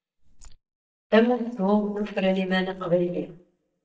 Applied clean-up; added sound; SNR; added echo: neural mask model DeepFilterNet 3.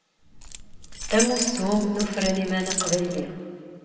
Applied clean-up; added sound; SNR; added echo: none; Keys jangling; 5 dB; reverberation time 2.1 s.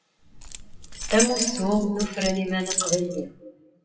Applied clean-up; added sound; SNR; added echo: classical method WPE with log-MMSE.